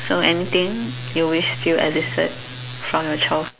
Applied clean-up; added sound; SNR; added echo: none; none; none; none.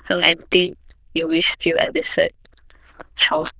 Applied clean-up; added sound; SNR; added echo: neural diffusion model UNIVERSE++.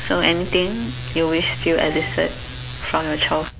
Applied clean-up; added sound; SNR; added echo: none; Wind instrument, woodwind instrument + Wind / Boat, Water vehicle; 15 dB; none.